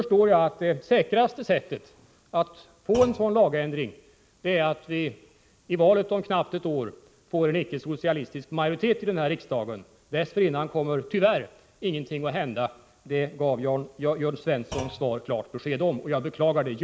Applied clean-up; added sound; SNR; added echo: none; Thump, thud; 17 dB; none.